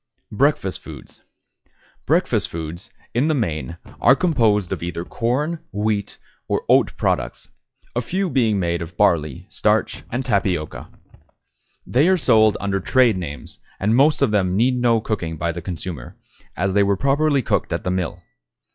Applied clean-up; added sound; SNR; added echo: classical method log-MMSE.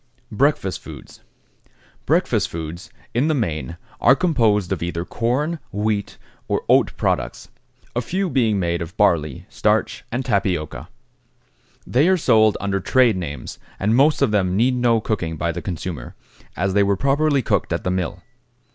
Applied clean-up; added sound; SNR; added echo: none; none; none; none.